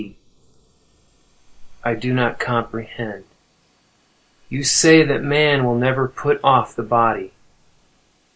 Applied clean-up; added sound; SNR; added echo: neural mask model Resemble Enhance denoiser.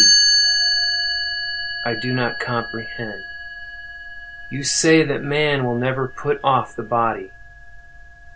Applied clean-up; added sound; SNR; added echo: none; Chime; 0 dB; none.